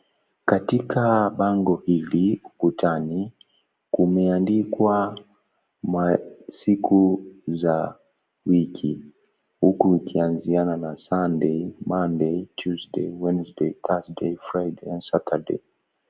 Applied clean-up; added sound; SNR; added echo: none; none; none; none.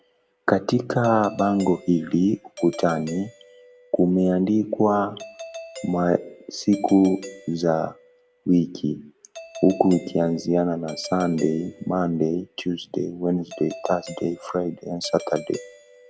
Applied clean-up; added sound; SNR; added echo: none; Doorbell; 19 dB; none.